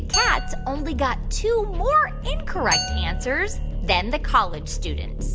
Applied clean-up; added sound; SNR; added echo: none; Glass; 10 dB; none.